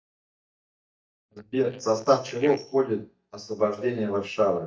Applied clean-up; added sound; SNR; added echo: neural mask model DeepFilterNet 3.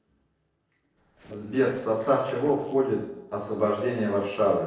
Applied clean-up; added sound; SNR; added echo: neural separator model SepFormer DNS4.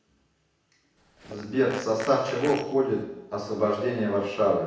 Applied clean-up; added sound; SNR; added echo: none; Fart; 14 dB; reverberation time 0.9 s.